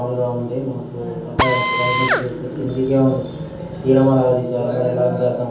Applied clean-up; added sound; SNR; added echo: none; Drill; 4 dB; reverberation time 0.6 s.